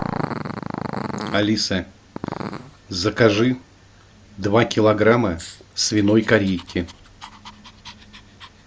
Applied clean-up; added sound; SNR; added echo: none; Growling; 12 dB; none.